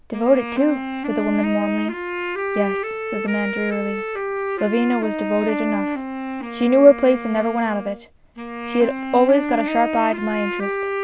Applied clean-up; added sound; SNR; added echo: none; Wind instrument, woodwind instrument; 5 dB; none.